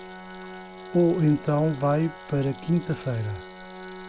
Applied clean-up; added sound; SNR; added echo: none; Sink (filling or washing) / Water tap, faucet + Organ; 14 dB; none.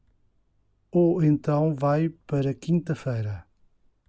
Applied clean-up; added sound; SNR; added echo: none; none; none; none.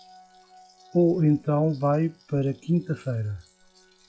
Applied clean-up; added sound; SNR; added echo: classical method log-MMSE.